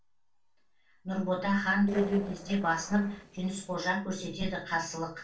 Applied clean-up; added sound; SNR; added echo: neural separator model SepFormer DNS4.